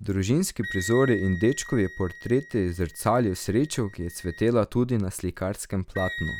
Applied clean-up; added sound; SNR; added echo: none; Wind instrument, woodwind instrument; 15 dB; none.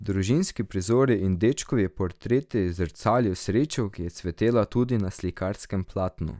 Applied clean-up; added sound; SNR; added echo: none; none; none; none.